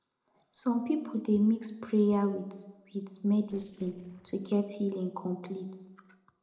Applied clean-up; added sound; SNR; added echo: neural separator model SepFormer DNS4.